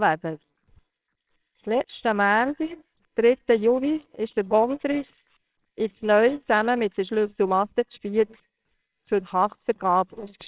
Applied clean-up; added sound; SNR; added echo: neural separator model SepFormer WHAMR!.